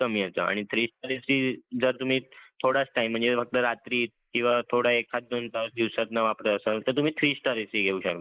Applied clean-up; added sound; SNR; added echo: neural mask model Resemble Enhance denoiser.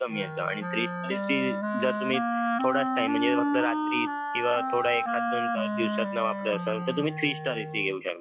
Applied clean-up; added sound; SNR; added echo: classical method log-MMSE.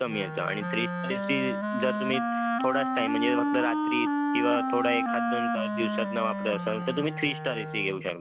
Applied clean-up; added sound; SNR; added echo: none; Wind instrument, woodwind instrument; -1 dB; none.